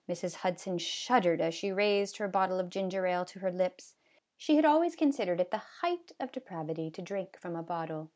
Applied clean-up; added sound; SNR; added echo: none; none; none; none.